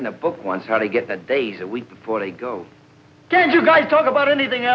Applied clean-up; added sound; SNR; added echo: none; none; none; none.